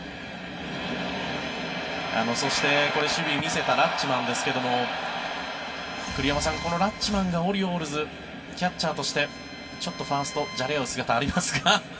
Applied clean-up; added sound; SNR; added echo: none; Bowed string instrument; 17 dB; reverberation time 2.0 s.